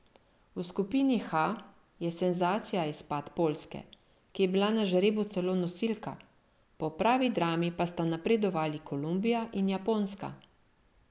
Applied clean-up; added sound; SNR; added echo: none; none; none; none.